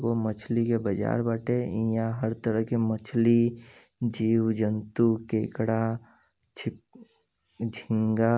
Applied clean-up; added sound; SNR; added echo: none; none; none; none.